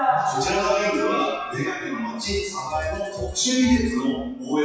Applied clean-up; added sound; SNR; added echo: classical method WPE with log-MMSE.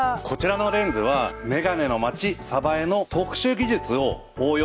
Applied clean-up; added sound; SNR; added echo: none; none; none; none.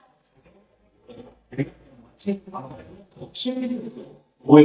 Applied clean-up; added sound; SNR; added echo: neural mask model DeepFilterNet 3.